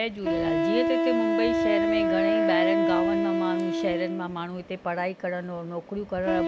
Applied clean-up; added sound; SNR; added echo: none; Wind instrument, woodwind instrument; -4 dB; none.